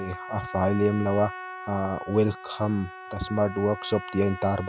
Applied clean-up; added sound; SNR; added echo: none; Trumpet; 13 dB; none.